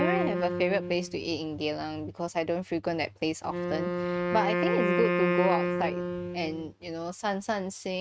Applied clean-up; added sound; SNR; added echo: neural mask model RNNoise.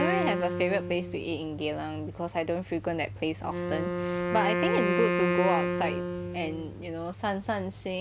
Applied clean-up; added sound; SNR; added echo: none; Wind instrument, woodwind instrument; 1 dB; none.